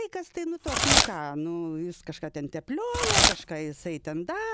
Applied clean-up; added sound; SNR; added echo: none; Packing tape, duct tape / Tearing; -4 dB; none.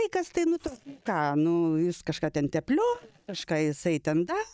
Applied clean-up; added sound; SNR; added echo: neural mask model DeepFilterNet 3.